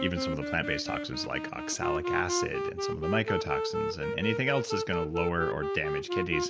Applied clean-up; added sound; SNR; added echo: none; Wind instrument, woodwind instrument; 1 dB; none.